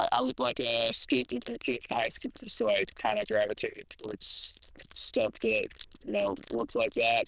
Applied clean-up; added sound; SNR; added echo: neural diffusion model UNIVERSE++.